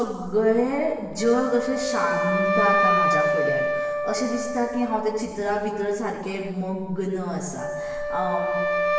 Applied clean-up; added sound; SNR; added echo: none; Wind instrument, woodwind instrument; 1 dB; reverberation time 1.2 s.